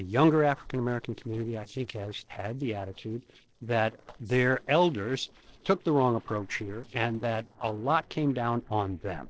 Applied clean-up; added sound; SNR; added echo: neural separator model SepFormer DNS4.